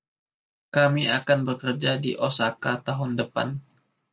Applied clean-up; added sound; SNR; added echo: none; none; none; none.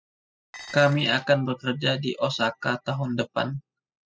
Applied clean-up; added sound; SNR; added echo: classical method spectral subtraction.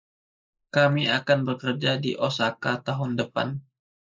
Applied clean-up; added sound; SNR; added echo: neural mask model Resemble Enhance denoiser.